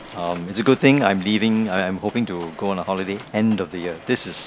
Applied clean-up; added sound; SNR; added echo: none; Mechanisms + Toilet flush / Water; 19 dB; none.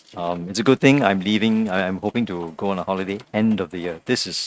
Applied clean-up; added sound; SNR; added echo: neural mask model RNNoise.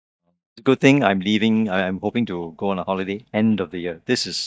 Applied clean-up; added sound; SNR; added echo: neural mask model DeepFilterNet 3.